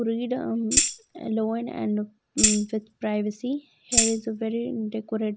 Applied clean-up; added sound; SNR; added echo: none; Tambourine; -3 dB; none.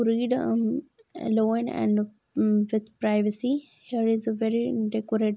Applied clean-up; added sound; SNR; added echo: none; none; none; none.